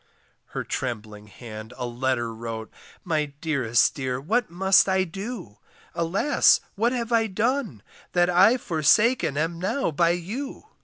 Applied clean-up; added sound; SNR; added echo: none; none; none; none.